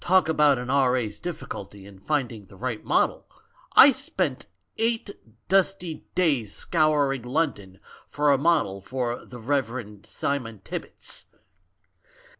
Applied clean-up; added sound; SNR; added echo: none; none; none; none.